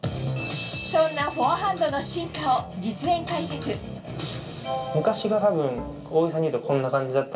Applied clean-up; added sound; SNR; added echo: none; Bowed string instrument; 17 dB; reverberation time 0.2 s.